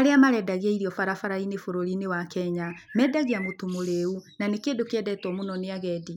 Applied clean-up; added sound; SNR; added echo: none; Bird; 19 dB; none.